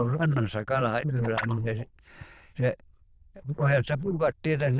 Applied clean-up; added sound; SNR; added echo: neural diffusion model UNIVERSE++.